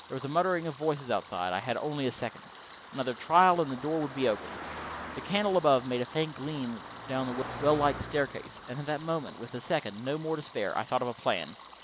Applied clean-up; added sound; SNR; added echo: none; Stream + Car passing by; 14 dB; none.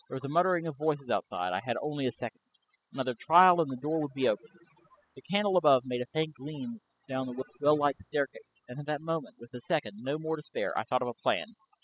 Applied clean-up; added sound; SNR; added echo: classical method spectral subtraction.